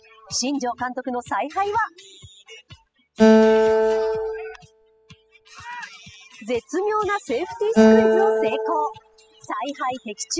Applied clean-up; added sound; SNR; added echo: classical method spectral subtraction.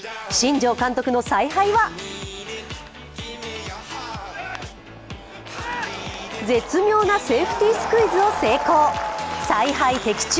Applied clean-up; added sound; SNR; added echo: none; none; none; none.